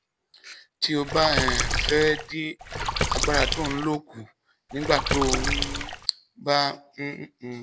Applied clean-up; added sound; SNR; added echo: none; Water / Splash, splatter; 0 dB; none.